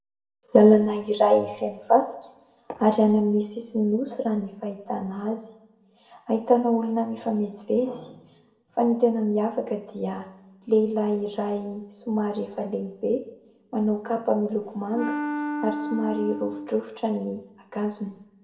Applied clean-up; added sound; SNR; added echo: none; Wind instrument, woodwind instrument; 6 dB; reverberation time 0.7 s.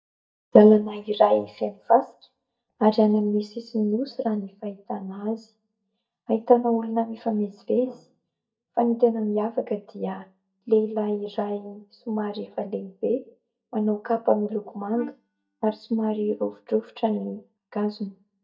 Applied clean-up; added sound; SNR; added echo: neural mask model DeepFilterNet 3.